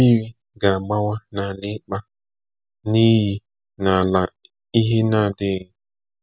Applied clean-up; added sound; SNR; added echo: none; none; none; none.